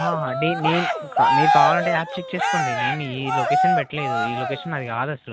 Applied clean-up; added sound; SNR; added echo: none; Cheering; -3 dB; none.